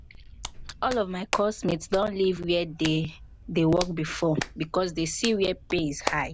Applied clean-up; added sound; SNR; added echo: none; Hands; 11 dB; none.